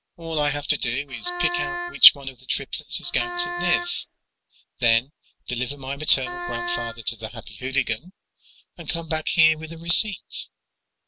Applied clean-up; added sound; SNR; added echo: none; Wind instrument, woodwind instrument; 5 dB; none.